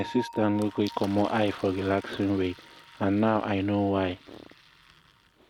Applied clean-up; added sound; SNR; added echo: none; Bell + Engine; 18 dB; none.